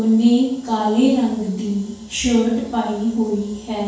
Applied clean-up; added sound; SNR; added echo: none; none; none; reverberation time 0.6 s.